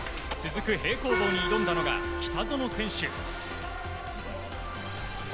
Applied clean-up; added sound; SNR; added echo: none; Gong; 4 dB; none.